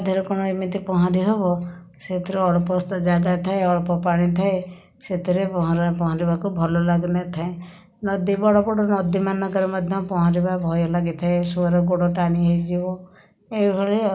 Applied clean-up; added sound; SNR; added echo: none; none; none; none.